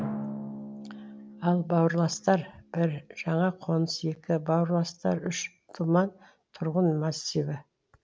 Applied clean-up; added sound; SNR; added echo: none; Drum; 15 dB; none.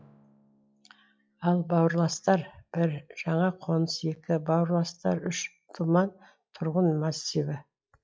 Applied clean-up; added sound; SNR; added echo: classical method log-MMSE.